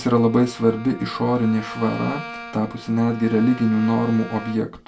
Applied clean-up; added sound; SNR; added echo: none; Bowed string instrument; 16 dB; reverberation time 0.2 s.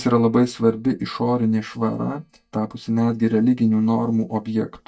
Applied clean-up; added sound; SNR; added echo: neural mask model DeepFilterNet 3.